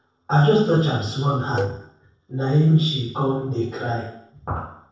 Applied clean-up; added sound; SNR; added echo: neural separator model SepFormer DNS4.